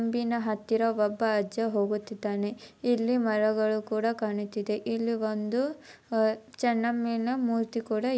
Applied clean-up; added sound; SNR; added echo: none; none; none; none.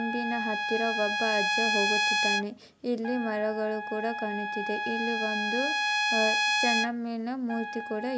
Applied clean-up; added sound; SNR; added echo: none; Trumpet; -2 dB; none.